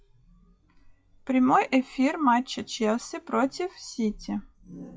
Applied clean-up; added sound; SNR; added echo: classical method WPE with log-MMSE.